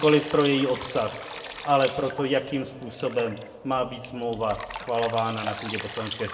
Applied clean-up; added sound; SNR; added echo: none; Drip; 10 dB; reverberation time 0.6 s.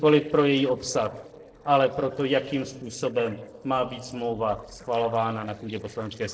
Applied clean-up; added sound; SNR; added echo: neural separator model SepFormer DNS4.